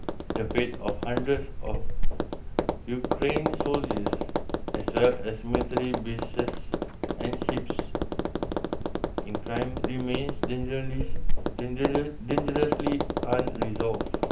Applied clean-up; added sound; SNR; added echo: none; Tap; -5 dB; reverberation time 0.3 s.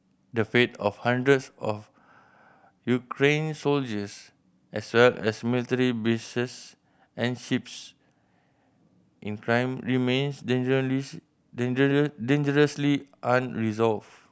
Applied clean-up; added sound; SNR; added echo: none; none; none; none.